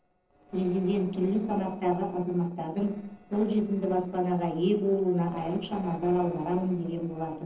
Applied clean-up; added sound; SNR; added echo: neural separator model SepFormer DNS4.